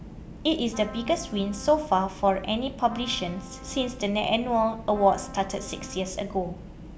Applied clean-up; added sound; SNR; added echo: none; Trumpet; 20 dB; none.